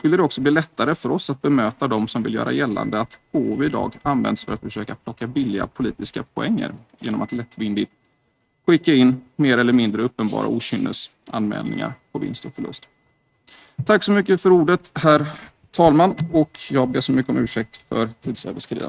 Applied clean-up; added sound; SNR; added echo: neural mask model RNNoise.